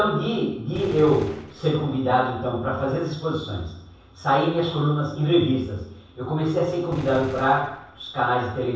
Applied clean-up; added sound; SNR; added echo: none; Gunshot, gunfire; 16 dB; reverberation time 0.7 s.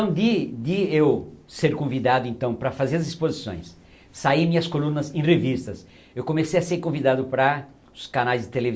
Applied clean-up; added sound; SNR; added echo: none; none; none; none.